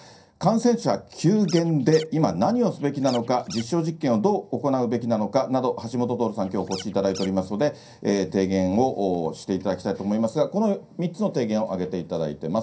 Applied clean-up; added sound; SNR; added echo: none; Scratching (performance technique); 17 dB; reverberation time 0.3 s.